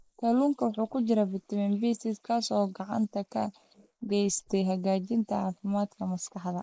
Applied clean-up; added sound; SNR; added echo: neural mask model Resemble Enhance denoiser.